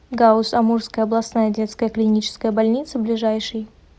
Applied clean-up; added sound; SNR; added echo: none; none; none; none.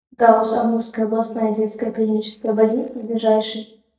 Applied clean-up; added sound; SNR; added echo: neural mask model DeepFilterNet 3.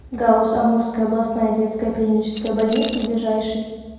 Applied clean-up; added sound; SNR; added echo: none; Keys jangling; 5 dB; reverberation time 1.2 s.